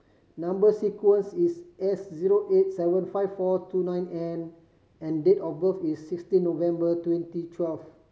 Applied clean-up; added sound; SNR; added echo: none; none; none; none.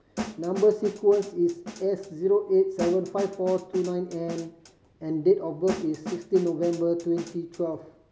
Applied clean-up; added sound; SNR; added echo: none; Snare drum; 13 dB; none.